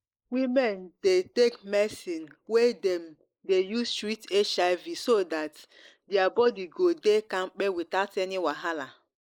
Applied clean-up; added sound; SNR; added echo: neural mask model Resemble Enhance denoiser.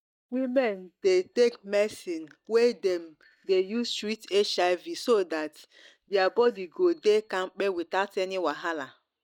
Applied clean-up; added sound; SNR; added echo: neural mask model DeepFilterNet 3.